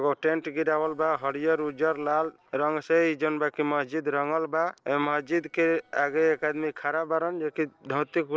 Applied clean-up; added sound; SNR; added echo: neural separator model SepFormer DNS4.